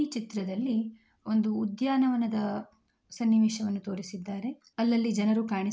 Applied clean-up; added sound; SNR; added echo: none; none; none; none.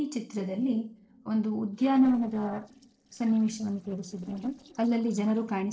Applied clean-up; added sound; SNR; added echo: neural separator model SepFormer DNS4.